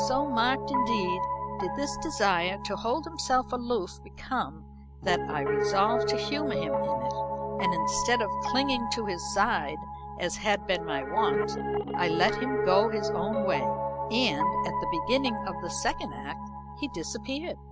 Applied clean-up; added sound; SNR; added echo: none; Piano; 1 dB; none.